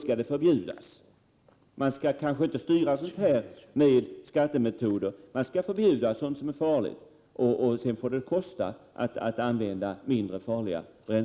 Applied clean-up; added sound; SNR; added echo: none; none; none; none.